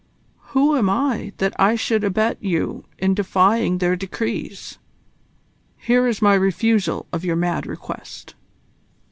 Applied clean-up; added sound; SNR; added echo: none; none; none; none.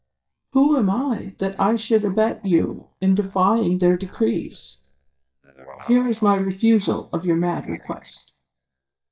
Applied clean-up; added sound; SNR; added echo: neural mask model DeepFilterNet 3.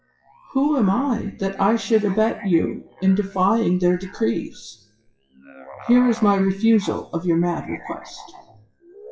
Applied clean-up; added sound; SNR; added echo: classical method WPE with log-MMSE.